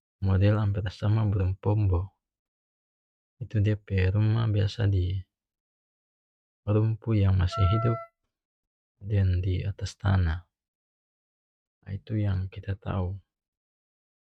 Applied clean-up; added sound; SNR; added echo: neural mask model RNNoise.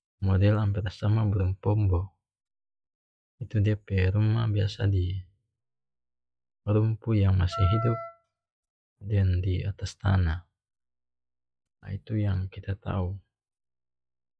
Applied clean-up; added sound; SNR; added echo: classical method log-MMSE.